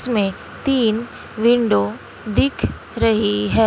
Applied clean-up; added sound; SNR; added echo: none; none; none; none.